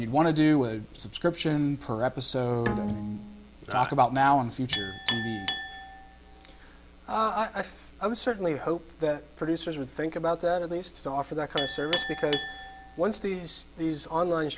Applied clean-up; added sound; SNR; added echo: none; Chink, clink + Bowed string instrument; 8 dB; none.